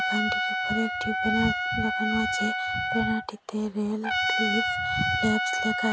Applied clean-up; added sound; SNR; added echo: none; Trumpet; -2 dB; none.